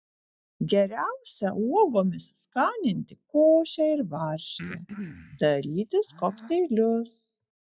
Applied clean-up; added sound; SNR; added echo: classical method log-MMSE.